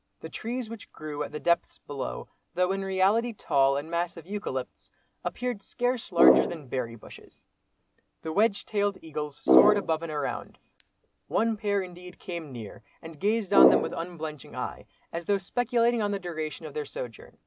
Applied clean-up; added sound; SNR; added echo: none; Brass instrument; -4 dB; none.